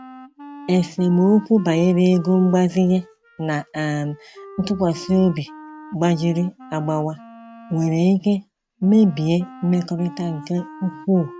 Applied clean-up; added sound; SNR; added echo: none; Wind instrument, woodwind instrument; 20 dB; none.